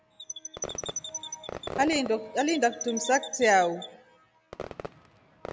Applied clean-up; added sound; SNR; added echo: none; Fireworks + Chirp, tweet; 10 dB; none.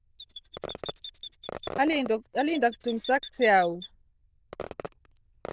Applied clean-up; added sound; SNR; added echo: neural diffusion model UNIVERSE++.